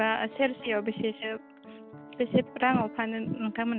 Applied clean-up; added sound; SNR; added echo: none; Piano; 17 dB; none.